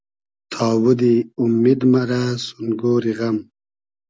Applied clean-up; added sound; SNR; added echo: none; none; none; none.